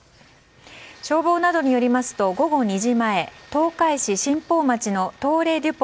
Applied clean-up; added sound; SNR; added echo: none; none; none; none.